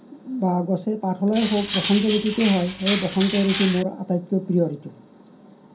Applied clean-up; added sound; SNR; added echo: none; Cutlery, silverware; 7 dB; reverberation time 0.3 s.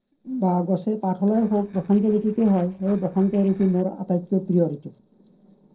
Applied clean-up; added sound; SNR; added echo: neural separator model SepFormer DNS4.